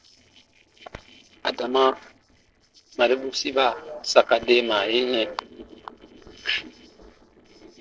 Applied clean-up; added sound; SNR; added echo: neural separator model SepFormer DNS4.